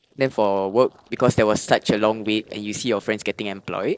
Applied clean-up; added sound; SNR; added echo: neural separator model SepFormer DNS4.